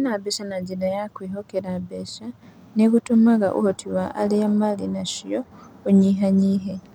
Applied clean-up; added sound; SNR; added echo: none; none; none; none.